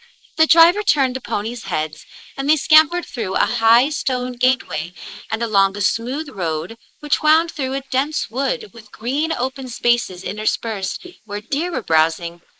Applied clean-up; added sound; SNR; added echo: neural mask model Resemble Enhance denoiser.